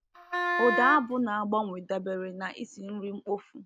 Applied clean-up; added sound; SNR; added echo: none; Wind instrument, woodwind instrument; 0 dB; none.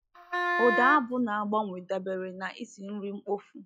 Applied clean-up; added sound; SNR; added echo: classical method log-MMSE.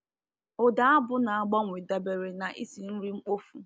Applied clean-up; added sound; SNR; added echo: none; none; none; none.